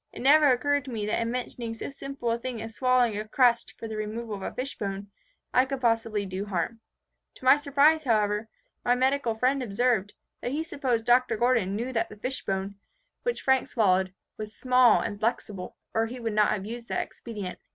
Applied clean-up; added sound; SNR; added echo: none; none; none; none.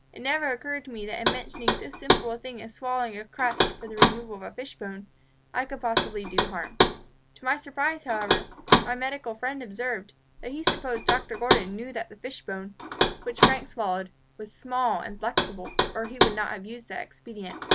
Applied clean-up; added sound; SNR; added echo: none; Knock; -3 dB; none.